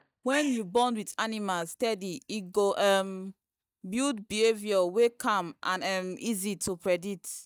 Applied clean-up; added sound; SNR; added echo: neural mask model DeepFilterNet 3.